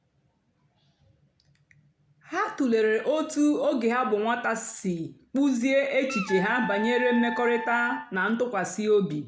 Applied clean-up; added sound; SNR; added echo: none; Wind instrument, woodwind instrument; 7 dB; none.